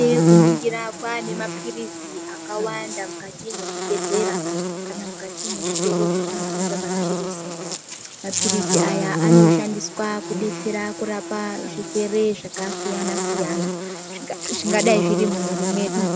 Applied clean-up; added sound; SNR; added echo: none; Buzz; -3 dB; none.